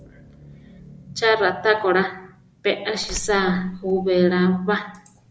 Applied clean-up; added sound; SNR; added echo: none; Door; 16 dB; none.